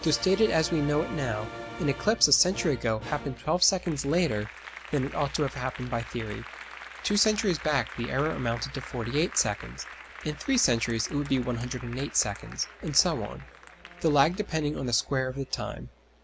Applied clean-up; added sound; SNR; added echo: none; Applause; 14 dB; none.